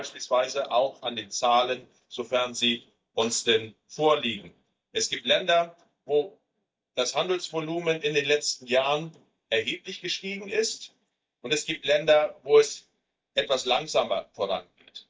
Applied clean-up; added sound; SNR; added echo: neural mask model DeepFilterNet 3.